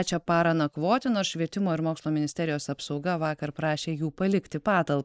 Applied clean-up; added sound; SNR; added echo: neural mask model Resemble Enhance denoiser.